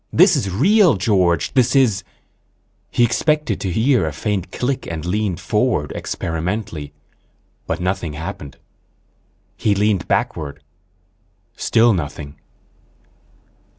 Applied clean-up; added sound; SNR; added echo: none; none; none; none.